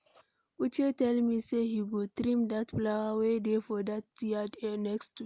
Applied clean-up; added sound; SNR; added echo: none; none; none; none.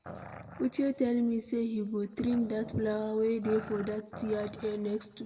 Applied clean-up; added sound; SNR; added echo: none; Growling; 16 dB; reverberation time 1.1 s.